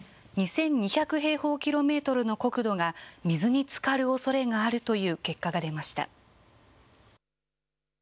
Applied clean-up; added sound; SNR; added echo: none; none; none; none.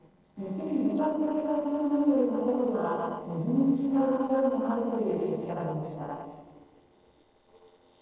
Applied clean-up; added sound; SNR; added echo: neural separator model SepFormer DNS4.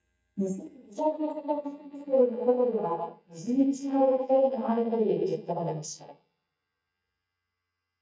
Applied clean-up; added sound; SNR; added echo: neural mask model DeepFilterNet 3.